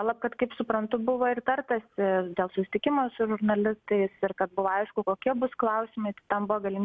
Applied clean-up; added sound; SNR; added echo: none; none; none; none.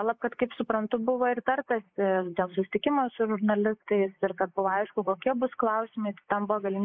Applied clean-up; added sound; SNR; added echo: neural mask model Resemble Enhance denoiser.